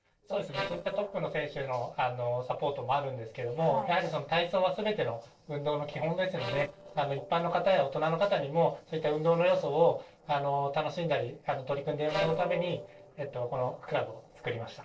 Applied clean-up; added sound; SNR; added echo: neural separator model SepFormer DNS4.